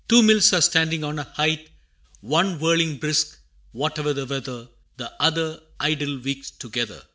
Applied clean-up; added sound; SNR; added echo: none; none; none; none.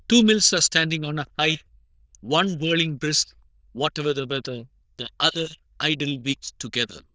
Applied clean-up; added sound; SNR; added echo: neural diffusion model UNIVERSE++.